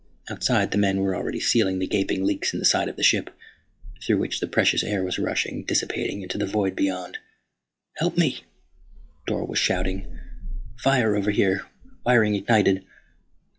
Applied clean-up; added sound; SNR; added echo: classical method log-MMSE.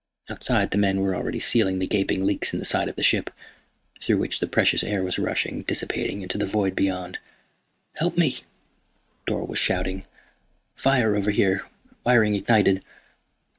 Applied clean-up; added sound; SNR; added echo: neural mask model RNNoise.